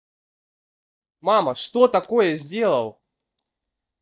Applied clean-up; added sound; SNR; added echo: neural mask model DeepFilterNet 3.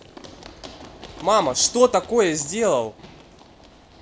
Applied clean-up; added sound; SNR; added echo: none; Run; 19 dB; none.